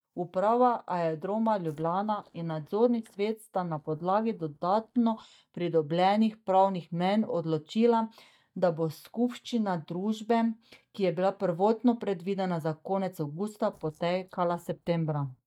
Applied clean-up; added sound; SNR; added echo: neural mask model DeepFilterNet 3.